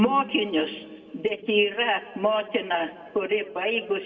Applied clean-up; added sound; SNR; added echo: none; none; none; reverberation time 1.4 s.